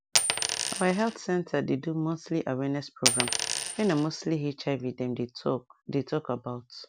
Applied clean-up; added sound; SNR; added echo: none; Coin (dropping); -1 dB; none.